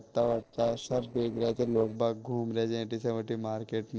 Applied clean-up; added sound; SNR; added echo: neural separator model SepFormer DNS4.